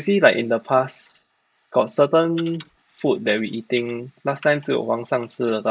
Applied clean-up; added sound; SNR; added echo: neural mask model Resemble Enhance denoiser.